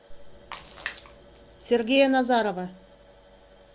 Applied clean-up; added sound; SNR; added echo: none; Splash, splatter; 16 dB; none.